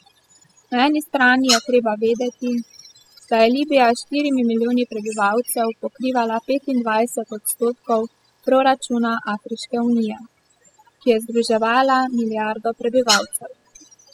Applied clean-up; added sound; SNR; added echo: classical method spectral subtraction.